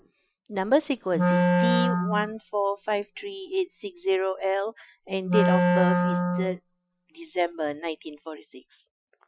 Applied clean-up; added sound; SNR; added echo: classical method Wiener filter.